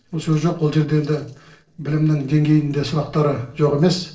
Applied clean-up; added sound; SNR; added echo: neural separator model SepFormer DNS4.